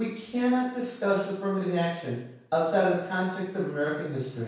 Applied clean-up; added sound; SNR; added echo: none; none; none; reverberation time 0.7 s.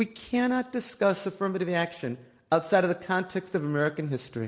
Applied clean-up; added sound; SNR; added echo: none; none; none; none.